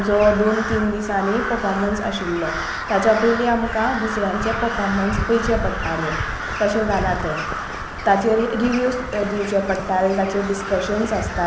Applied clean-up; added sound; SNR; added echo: none; Crow; 6 dB; none.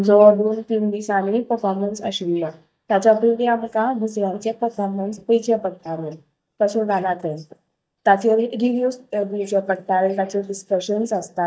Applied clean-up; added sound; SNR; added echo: neural mask model DeepFilterNet 3.